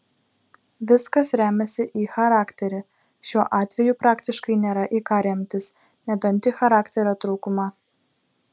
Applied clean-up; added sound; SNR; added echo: none; none; none; none.